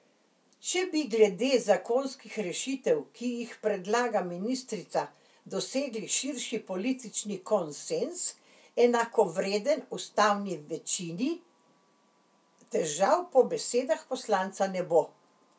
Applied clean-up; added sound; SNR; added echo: none; none; none; none.